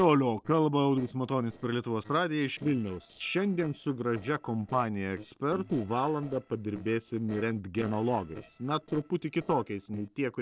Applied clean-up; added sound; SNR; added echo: neural separator model SepFormer DNS4.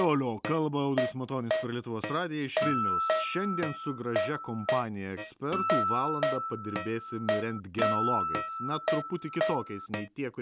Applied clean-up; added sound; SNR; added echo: none; Acoustic guitar + Keyboard (musical); 0 dB; none.